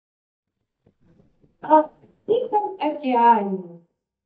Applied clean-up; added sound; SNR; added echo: neural mask model DeepFilterNet 3.